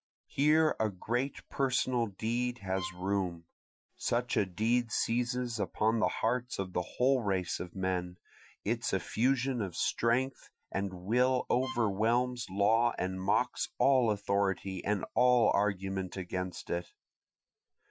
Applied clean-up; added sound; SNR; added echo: classical method Wiener filter.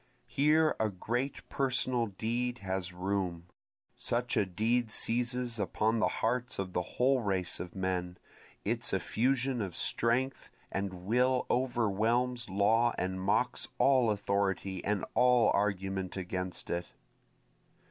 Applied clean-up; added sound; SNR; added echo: none; none; none; none.